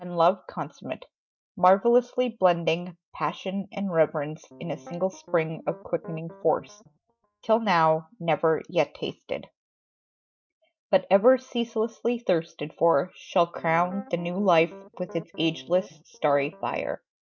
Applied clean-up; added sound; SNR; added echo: neural mask model DeepFilterNet 3.